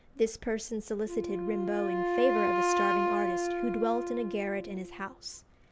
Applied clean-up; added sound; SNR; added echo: none; Wind instrument, woodwind instrument; -1 dB; none.